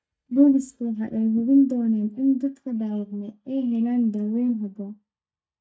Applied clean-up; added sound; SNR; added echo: neural mask model DeepFilterNet 3.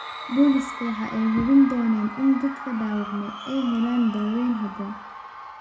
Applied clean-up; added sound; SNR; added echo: none; Crowd / Cheering; 12 dB; reverberation time 0.3 s.